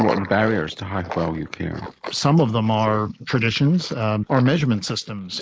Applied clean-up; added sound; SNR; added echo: neural mask model Resemble Enhance denoiser.